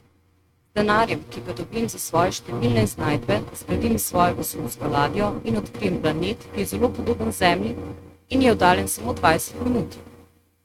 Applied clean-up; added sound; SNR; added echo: neural mask model RNNoise.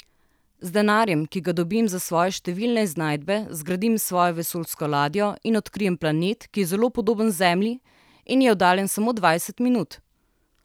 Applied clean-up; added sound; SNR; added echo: none; none; none; none.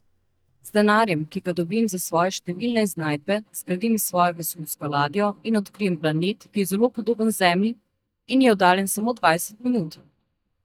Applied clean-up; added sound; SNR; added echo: neural mask model DeepFilterNet 3.